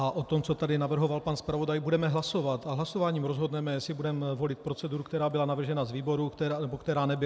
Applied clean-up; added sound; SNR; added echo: none; none; none; none.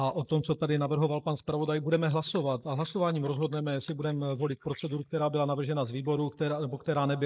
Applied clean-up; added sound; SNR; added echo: neural mask model Resemble Enhance denoiser.